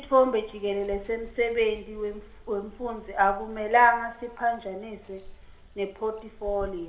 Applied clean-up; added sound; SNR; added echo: none; Water; 18 dB; reverberation time 1.3 s.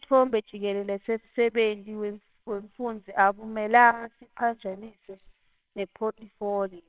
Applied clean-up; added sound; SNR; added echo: neural separator model SepFormer WHAMR!.